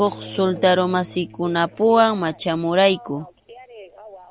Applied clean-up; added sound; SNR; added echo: none; Telephone + Bowed string instrument; 19 dB; none.